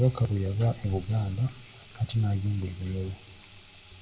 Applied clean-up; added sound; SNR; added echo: none; Sink (filling or washing) / Water tap, faucet; 14 dB; reverberation time 0.5 s.